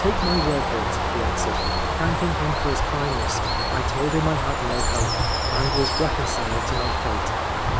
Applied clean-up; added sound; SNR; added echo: none; Bird; -5 dB; none.